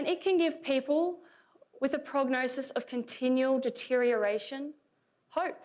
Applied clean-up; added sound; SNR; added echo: none; none; none; none.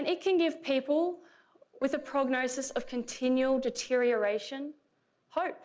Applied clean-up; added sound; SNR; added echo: none; Keyboard (musical); 20 dB; none.